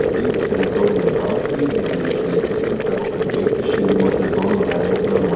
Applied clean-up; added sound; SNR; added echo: none; Boiling; -4 dB; reverberation time 0.6 s.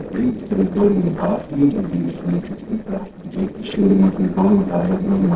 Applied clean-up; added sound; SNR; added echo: neural separator model SepFormer DNS4.